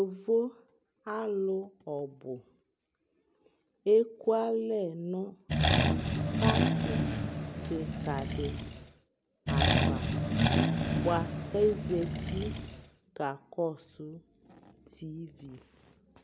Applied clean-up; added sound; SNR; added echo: none; Accelerating, revving, vroom; -5 dB; none.